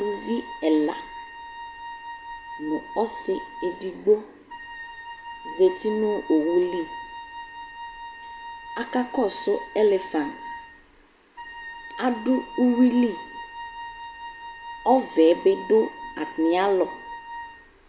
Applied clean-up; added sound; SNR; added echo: none; Wind instrument, woodwind instrument; 13 dB; none.